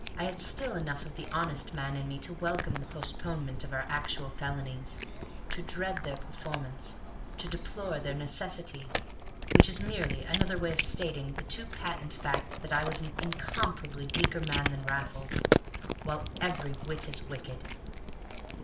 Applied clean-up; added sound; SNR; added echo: none; Cat; -2 dB; reverberation time 0.4 s.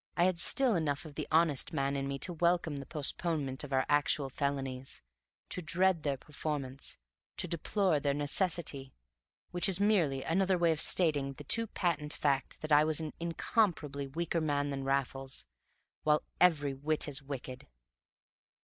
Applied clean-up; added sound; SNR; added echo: none; none; none; none.